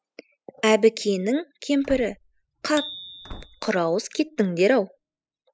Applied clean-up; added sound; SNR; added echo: classical method spectral subtraction.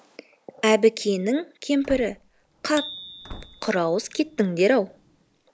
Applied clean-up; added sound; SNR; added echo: none; Slam / Wood + Bicycle bell; 17 dB; none.